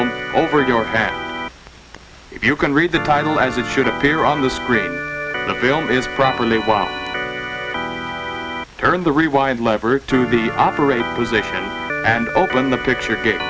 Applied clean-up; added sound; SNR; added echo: none; Organ; 7 dB; none.